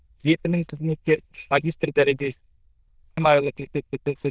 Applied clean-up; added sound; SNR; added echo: neural diffusion model UNIVERSE++.